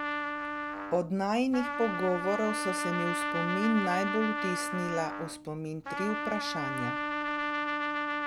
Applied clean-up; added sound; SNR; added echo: none; Trumpet; 1 dB; none.